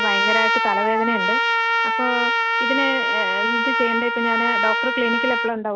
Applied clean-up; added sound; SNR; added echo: none; Trumpet; -5 dB; none.